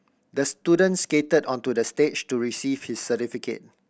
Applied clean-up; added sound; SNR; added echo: none; none; none; none.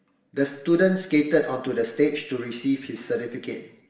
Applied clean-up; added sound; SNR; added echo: none; none; none; reverberation time 0.8 s.